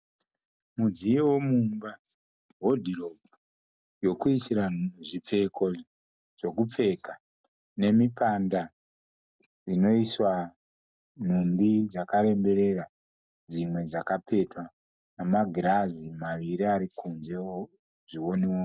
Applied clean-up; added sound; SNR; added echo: none; none; none; none.